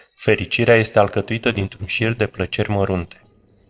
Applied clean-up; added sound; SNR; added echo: neural separator model SepFormer DNS4.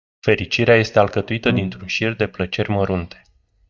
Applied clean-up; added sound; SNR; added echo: neural mask model DeepFilterNet 3.